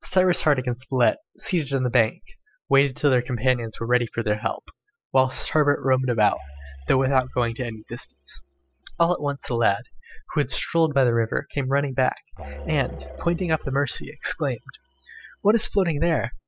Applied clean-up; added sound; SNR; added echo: classical method spectral subtraction.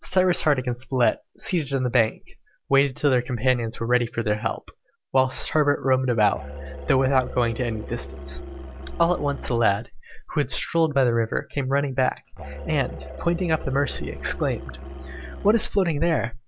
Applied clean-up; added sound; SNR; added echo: none; Musical instrument; 11 dB; none.